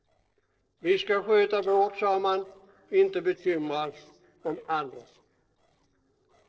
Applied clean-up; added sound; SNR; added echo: neural separator model SepFormer DNS4.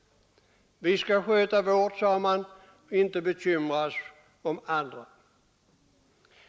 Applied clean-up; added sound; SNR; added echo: none; none; none; none.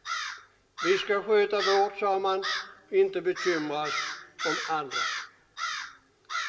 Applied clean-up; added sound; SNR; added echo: none; Crow; 6 dB; reverberation time 0.7 s.